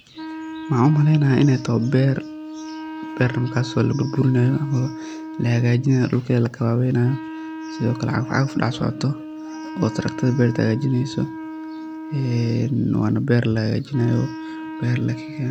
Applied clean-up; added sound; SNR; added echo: none; Wind instrument, woodwind instrument; 12 dB; none.